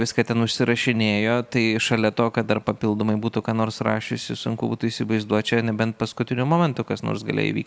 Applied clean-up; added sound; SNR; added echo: none; none; none; none.